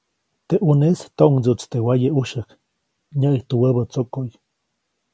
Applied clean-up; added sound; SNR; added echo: none; none; none; none.